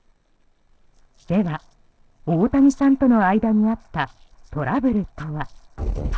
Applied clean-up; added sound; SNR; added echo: neural separator model SepFormer DNS4.